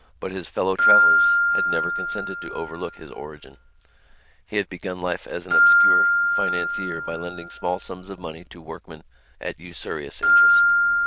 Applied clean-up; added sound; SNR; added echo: neural diffusion model UNIVERSE++.